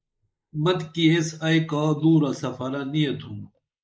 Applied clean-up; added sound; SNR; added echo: neural mask model Resemble Enhance denoiser.